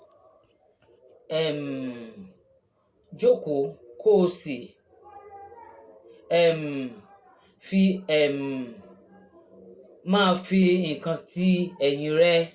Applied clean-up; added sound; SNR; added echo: none; none; none; none.